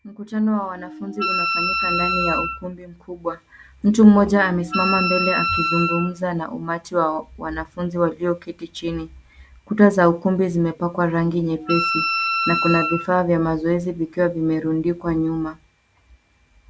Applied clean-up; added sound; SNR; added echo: none; Wind instrument, woodwind instrument; 3 dB; none.